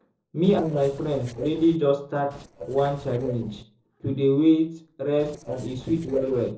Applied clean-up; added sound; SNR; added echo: neural separator model SepFormer DNS4.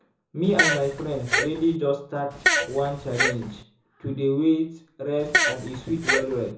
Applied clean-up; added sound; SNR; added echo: none; Fart; -1 dB; reverberation time 0.6 s.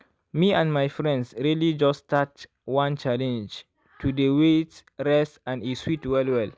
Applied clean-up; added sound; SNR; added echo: none; none; none; none.